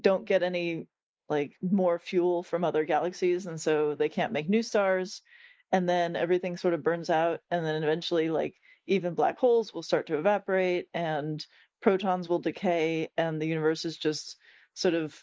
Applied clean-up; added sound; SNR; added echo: neural mask model Resemble Enhance denoiser.